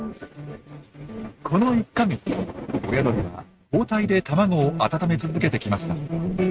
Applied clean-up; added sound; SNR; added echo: neural mask model RNNoise.